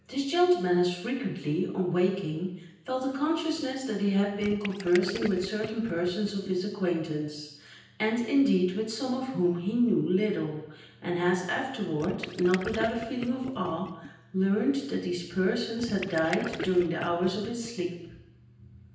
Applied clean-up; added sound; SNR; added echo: none; Gurgling; 12 dB; reverberation time 0.9 s.